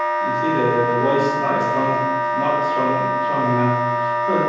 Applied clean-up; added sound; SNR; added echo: none; Wind instrument, woodwind instrument; -2 dB; reverberation time 1.3 s.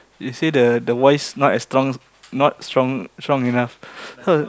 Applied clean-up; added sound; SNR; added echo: none; none; none; none.